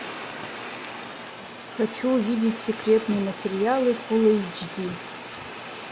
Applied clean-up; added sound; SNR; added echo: none; Fire; 10 dB; none.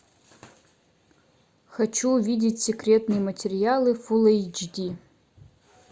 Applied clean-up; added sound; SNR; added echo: none; none; none; none.